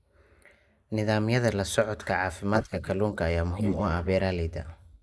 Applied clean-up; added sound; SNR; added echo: neural mask model Resemble Enhance denoiser.